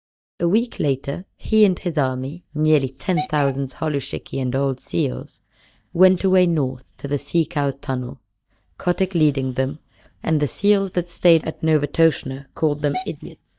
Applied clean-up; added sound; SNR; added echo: neural mask model DeepFilterNet 3.